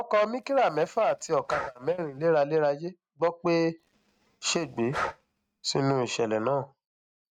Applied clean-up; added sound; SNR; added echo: neural mask model RNNoise.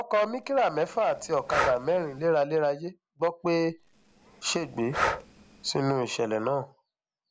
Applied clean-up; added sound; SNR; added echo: none; Breathing; 6 dB; none.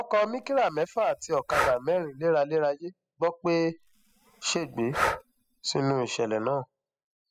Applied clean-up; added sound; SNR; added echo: classical method spectral subtraction.